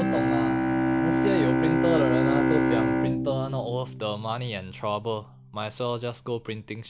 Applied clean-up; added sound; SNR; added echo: none; Bowed string instrument; -4 dB; none.